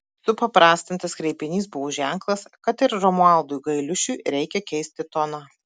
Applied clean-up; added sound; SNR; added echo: none; none; none; none.